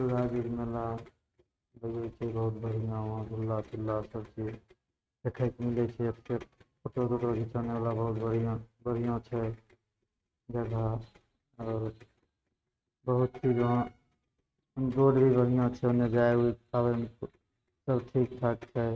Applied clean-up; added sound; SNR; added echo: neural mask model RNNoise.